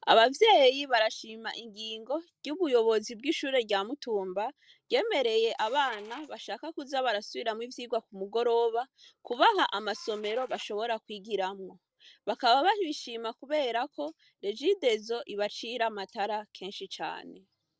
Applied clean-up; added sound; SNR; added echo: neural separator model SepFormer DNS4.